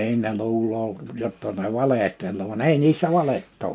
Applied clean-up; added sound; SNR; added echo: none; none; none; none.